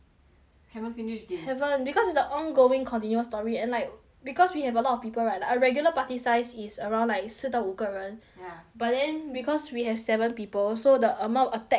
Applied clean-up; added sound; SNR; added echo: none; none; none; none.